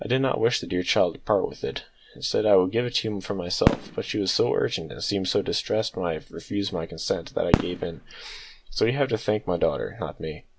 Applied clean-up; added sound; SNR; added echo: none; Fireworks; 5 dB; none.